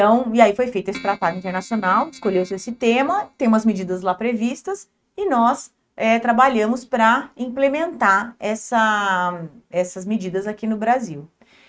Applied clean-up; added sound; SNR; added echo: neural mask model RNNoise.